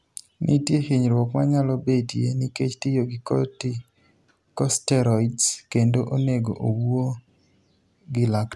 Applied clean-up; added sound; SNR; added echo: none; none; none; none.